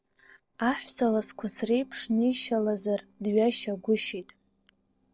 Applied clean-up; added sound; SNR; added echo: neural separator model SepFormer DNS4.